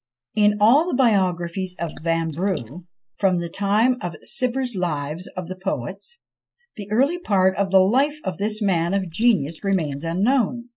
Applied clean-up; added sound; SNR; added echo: neural mask model Resemble Enhance denoiser.